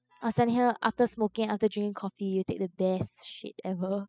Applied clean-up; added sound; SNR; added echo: classical method spectral subtraction.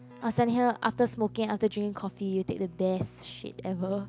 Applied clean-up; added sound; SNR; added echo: none; Keyboard (musical); 20 dB; none.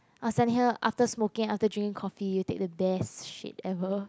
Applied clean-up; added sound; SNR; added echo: none; none; none; none.